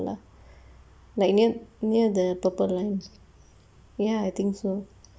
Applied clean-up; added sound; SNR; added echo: none; none; none; none.